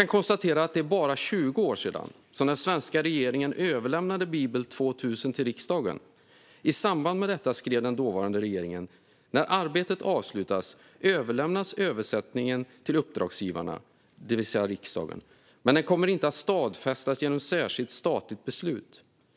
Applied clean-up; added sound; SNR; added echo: none; none; none; none.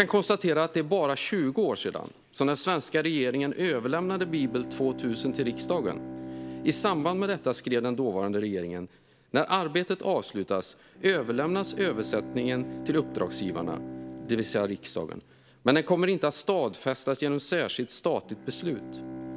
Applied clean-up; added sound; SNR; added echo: none; Bowed string instrument; 14 dB; none.